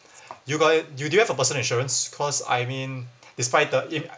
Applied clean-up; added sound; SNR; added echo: none; none; none; none.